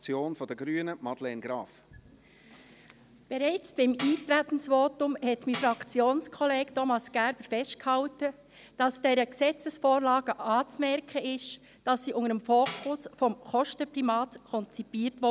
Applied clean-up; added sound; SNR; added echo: none; Tambourine; -1 dB; none.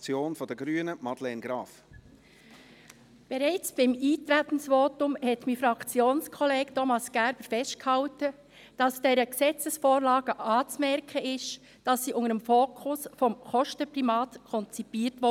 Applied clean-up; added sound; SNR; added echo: none; none; none; none.